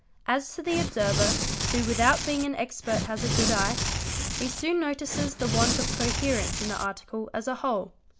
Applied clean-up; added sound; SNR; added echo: none; Tearing; -1 dB; none.